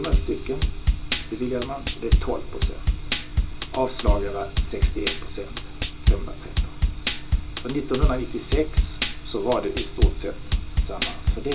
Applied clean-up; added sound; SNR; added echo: none; Drum kit; -4 dB; reverberation time 0.2 s.